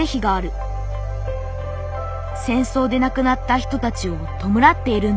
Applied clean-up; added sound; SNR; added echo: none; none; none; none.